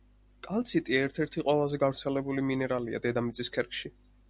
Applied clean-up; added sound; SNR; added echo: none; none; none; none.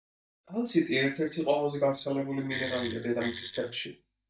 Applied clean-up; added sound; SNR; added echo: neural mask model DeepFilterNet 3.